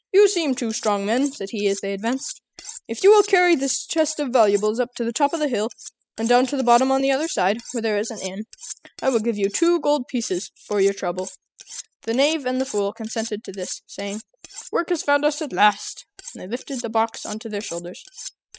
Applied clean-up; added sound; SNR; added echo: classical method spectral subtraction.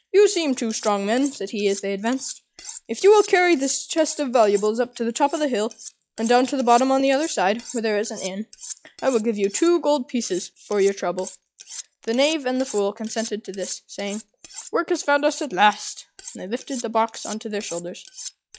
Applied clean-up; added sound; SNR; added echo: classical method log-MMSE.